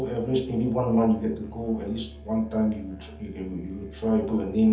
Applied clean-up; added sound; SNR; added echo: none; Musical instrument; 18 dB; reverberation time 0.7 s.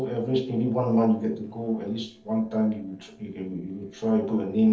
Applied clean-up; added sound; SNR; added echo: neural separator model SepFormer DNS4.